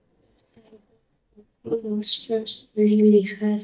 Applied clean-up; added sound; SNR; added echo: neural mask model DeepFilterNet 3.